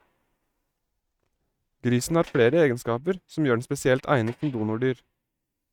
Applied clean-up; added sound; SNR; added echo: neural mask model RNNoise.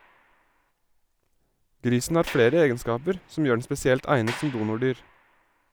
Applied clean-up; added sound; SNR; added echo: none; Sliding door; 18 dB; none.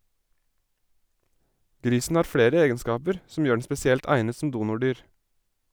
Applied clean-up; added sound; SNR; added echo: none; none; none; none.